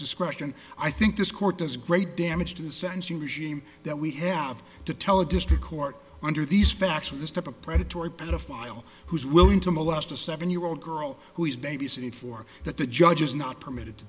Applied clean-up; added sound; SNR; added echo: none; none; none; none.